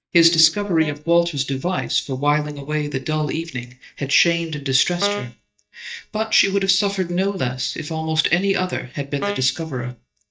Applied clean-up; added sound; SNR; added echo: neural mask model DeepFilterNet 3.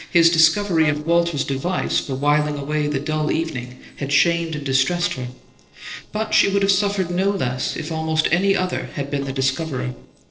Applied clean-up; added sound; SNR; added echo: neural separator model SepFormer DNS4.